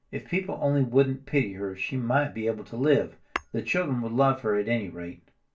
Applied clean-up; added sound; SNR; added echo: none; Tap / Hammer; 16 dB; reverberation time 0.2 s.